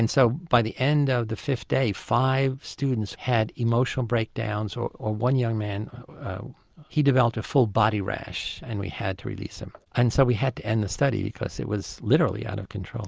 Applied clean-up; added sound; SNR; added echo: none; none; none; none.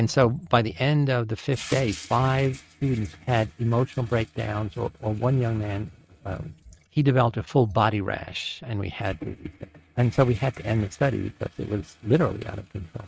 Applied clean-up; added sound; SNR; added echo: neural mask model RNNoise.